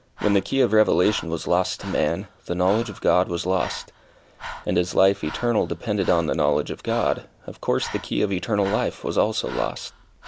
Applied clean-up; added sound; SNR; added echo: none; Breathing; 17 dB; none.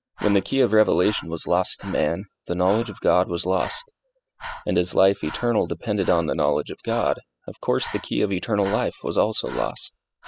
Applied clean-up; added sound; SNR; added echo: classical method spectral subtraction.